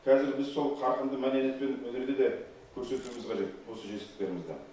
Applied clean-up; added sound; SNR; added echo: none; none; none; none.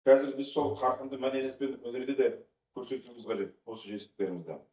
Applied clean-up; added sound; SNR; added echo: neural mask model DeepFilterNet 3.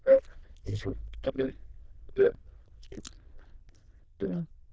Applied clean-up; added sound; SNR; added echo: neural diffusion model UNIVERSE++.